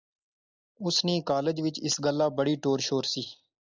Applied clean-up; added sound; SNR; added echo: neural mask model Resemble Enhance denoiser.